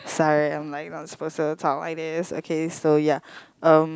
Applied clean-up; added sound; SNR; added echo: none; none; none; none.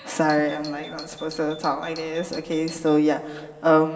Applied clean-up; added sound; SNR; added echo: none; Doorbell; 20 dB; reverberation time 2.2 s.